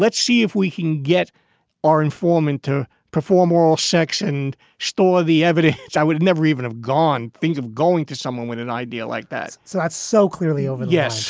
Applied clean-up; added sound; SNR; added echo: none; none; none; none.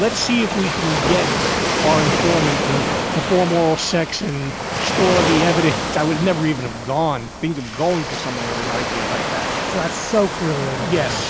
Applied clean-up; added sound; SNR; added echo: none; Waves, surf; 1 dB; none.